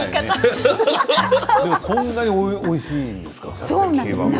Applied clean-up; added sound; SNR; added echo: none; none; none; none.